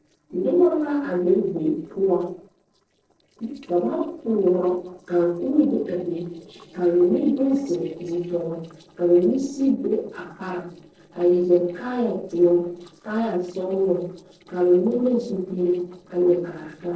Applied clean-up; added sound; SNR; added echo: neural separator model SepFormer DNS4.